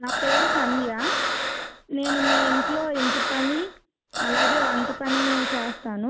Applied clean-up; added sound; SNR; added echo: none; Breathing; -3 dB; none.